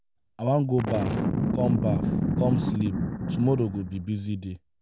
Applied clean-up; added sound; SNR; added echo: none; Boom; 1 dB; none.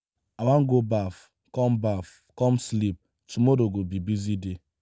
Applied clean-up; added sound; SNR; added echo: none; none; none; none.